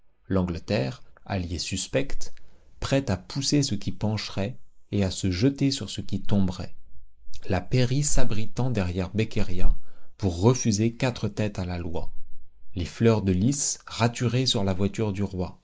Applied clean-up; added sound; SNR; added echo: neural mask model Resemble Enhance denoiser.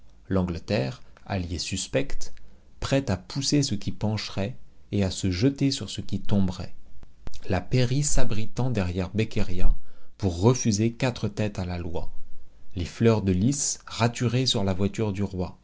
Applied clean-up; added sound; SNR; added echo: none; none; none; none.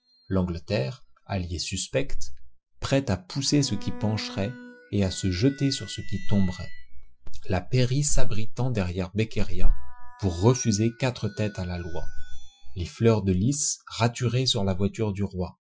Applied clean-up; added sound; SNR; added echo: classical method Wiener filter.